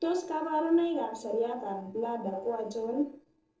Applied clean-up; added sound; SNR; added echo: neural separator model SepFormer DNS4.